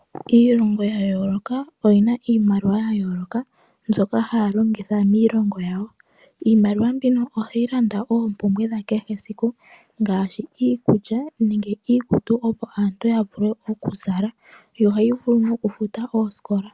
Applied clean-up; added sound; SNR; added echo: none; none; none; none.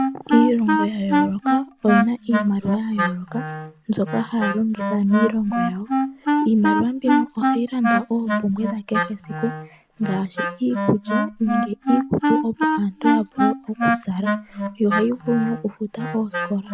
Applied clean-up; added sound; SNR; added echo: none; Wind instrument, woodwind instrument; 1 dB; none.